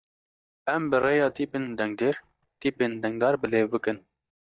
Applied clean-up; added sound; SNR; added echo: neural mask model DeepFilterNet 3.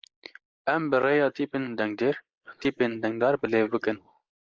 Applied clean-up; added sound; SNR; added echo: neural mask model Resemble Enhance denoiser.